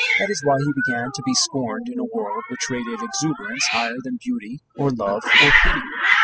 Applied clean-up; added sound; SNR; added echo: classical method spectral subtraction.